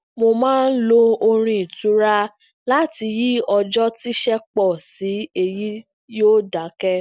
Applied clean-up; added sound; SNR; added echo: none; none; none; none.